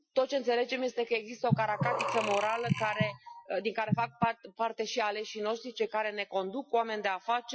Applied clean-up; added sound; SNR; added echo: classical method Wiener filter.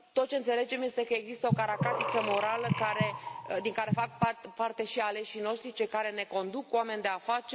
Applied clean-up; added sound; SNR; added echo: none; Breathing; 2 dB; none.